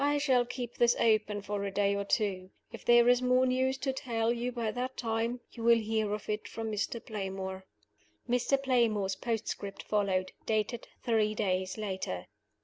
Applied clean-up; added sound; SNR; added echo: none; none; none; none.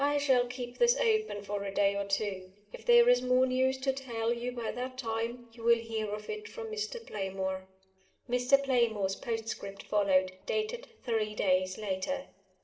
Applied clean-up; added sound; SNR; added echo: none; none; none; reverberation time 0.6 s.